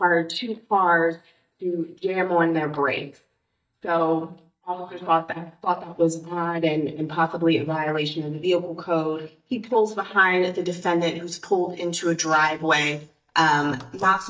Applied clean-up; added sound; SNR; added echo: neural mask model DeepFilterNet 3.